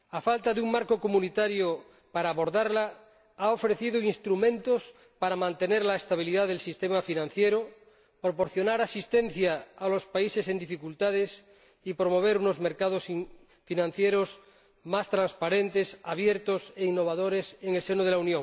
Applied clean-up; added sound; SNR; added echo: none; none; none; none.